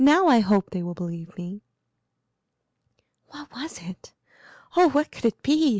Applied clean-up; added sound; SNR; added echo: none; none; none; none.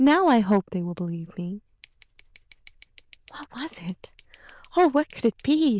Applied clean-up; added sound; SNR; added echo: neural diffusion model UNIVERSE++.